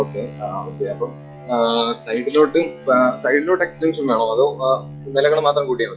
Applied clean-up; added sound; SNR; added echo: classical method log-MMSE.